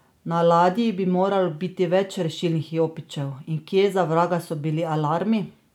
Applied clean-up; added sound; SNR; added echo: none; none; none; none.